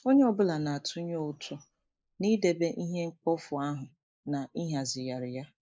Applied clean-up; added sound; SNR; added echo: neural mask model Resemble Enhance denoiser.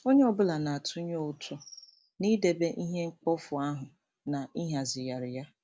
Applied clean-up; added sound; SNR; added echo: none; none; none; none.